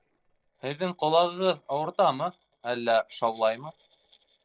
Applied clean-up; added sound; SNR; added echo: neural separator model SepFormer DNS4.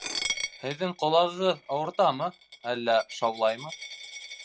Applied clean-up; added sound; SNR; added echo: none; Coin (dropping); 11 dB; none.